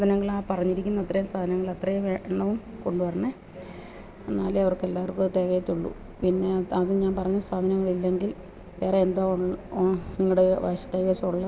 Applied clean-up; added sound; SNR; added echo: none; none; none; none.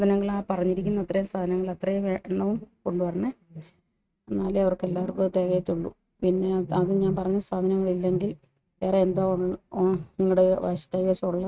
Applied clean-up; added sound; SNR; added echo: neural mask model RNNoise.